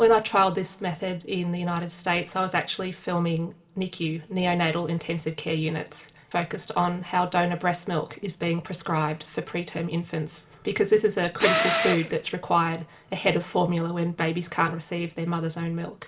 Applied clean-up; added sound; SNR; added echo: none; Tools; 1 dB; reverberation time 0.3 s.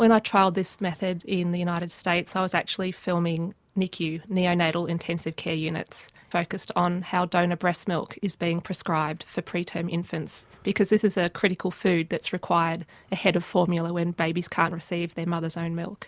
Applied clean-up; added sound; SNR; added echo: none; none; none; none.